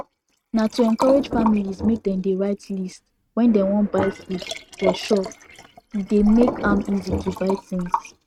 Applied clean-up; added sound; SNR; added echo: neural mask model RNNoise.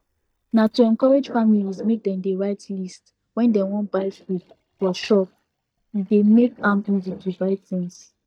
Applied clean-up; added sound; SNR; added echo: neural mask model DeepFilterNet 3.